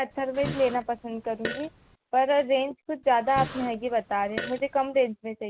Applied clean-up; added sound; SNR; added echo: none; Fart; 10 dB; none.